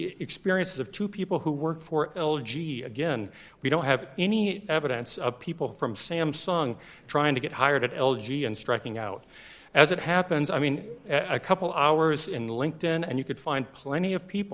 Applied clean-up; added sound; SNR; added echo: none; none; none; none.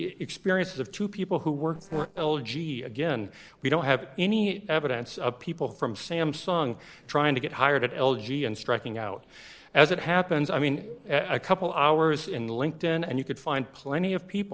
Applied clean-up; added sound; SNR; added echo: neural separator model SepFormer DNS4.